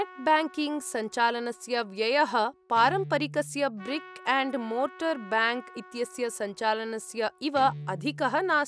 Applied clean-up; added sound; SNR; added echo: none; Guitar + Trumpet; 18 dB; none.